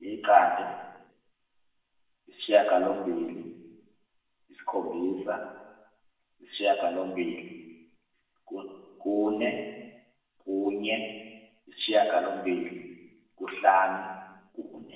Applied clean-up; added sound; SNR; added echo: none; none; none; reverberation time 1.2 s.